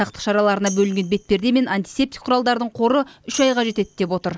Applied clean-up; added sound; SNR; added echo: none; Tambourine; 18 dB; none.